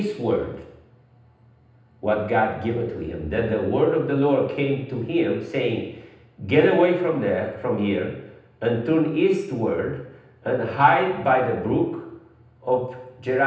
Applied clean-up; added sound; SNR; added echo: none; none; none; reverberation time 0.9 s.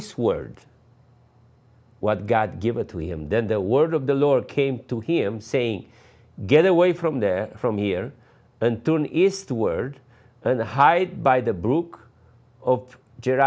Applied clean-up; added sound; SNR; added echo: none; none; none; none.